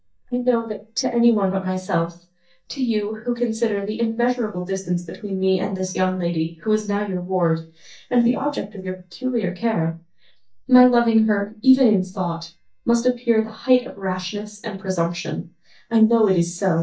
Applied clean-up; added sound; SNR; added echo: neural mask model DeepFilterNet 3.